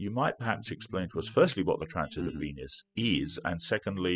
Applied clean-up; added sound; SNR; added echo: classical method spectral subtraction.